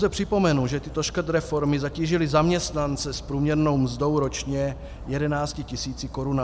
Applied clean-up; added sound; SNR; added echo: none; Dog; 14 dB; none.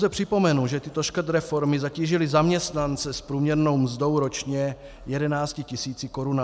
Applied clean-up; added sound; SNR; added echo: none; none; none; none.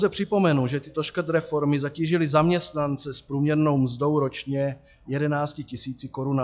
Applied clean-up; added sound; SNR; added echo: classical method log-MMSE.